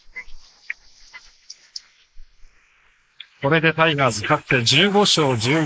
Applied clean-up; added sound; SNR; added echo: neural mask model Resemble Enhance denoiser.